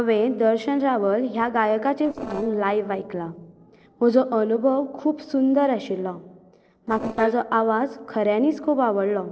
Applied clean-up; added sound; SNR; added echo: neural separator model SepFormer DNS4.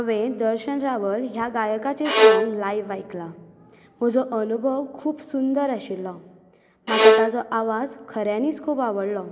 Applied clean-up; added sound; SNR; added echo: none; Bowed string instrument; -3 dB; none.